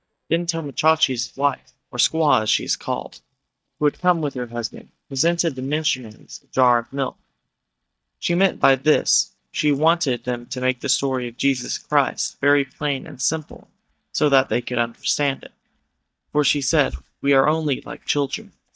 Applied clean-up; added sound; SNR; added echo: neural mask model DeepFilterNet 3.